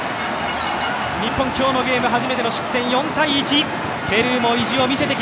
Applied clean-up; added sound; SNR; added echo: none; Fixed-wing aircraft, airplane + Squeak; 15 dB; none.